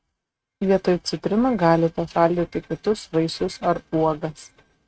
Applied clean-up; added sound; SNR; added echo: neural mask model RNNoise.